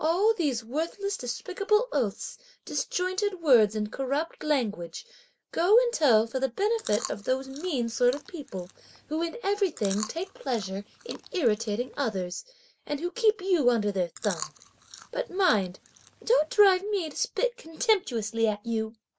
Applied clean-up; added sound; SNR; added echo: none; Chewing, mastication; 16 dB; none.